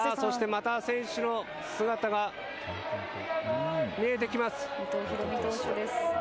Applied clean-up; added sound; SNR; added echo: none; none; none; none.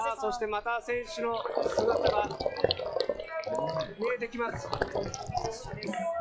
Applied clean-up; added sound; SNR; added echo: classical method log-MMSE.